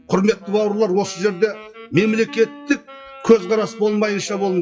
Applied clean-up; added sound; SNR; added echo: classical method WPE with log-MMSE.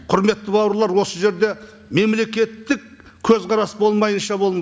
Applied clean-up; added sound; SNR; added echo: none; none; none; none.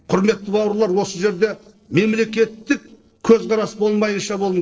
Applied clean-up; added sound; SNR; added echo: neural separator model SepFormer DNS4.